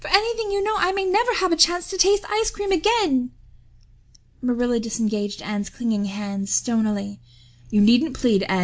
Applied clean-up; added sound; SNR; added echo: none; none; none; none.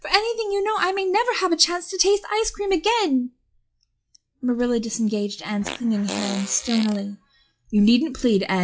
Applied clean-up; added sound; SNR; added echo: classical method log-MMSE.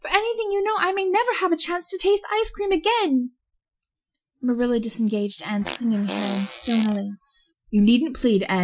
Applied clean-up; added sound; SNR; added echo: classical method Wiener filter.